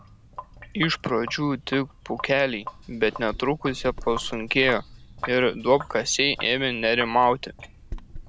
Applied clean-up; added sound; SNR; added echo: none; Sink (filling or washing); 13 dB; none.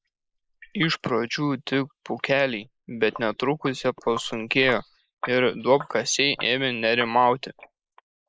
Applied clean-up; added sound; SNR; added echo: neural mask model Resemble Enhance denoiser.